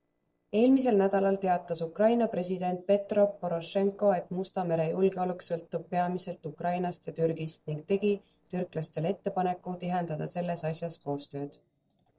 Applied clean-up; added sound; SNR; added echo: neural separator model SepFormer DNS4.